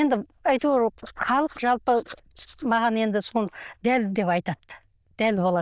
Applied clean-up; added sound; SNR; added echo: neural diffusion model UNIVERSE++.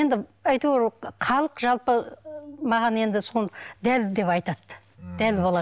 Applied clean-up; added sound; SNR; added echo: none; none; none; none.